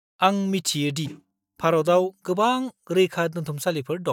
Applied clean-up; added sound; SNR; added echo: neural mask model DeepFilterNet 3.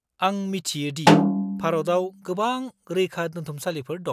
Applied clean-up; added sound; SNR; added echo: none; Snare drum; -3 dB; none.